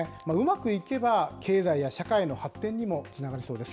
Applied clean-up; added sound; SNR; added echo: none; none; none; none.